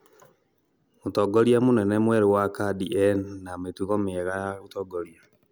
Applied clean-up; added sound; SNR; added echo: none; none; none; none.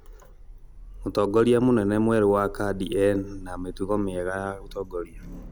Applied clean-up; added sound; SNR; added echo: none; Sliding door; 16 dB; none.